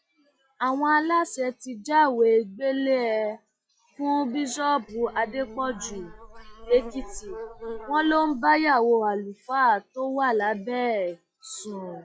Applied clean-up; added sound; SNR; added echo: classical method log-MMSE.